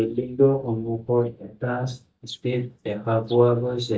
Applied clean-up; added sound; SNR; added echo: neural mask model DeepFilterNet 3.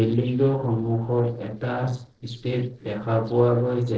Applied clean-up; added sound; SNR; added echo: neural separator model SepFormer DNS4.